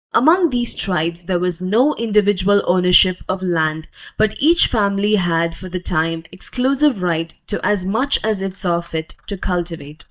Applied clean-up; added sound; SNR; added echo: neural mask model DeepFilterNet 3.